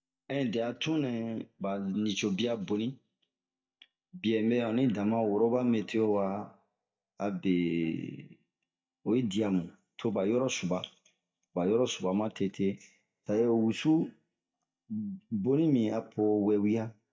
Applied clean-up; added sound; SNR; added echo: neural mask model DeepFilterNet 3.